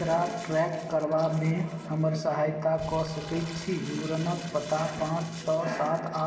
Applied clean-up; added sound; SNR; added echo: none; Crumpling, crinkling; 18 dB; reverberation time 0.7 s.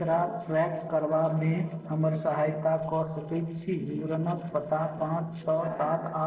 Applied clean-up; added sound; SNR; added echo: neural separator model SepFormer DNS4.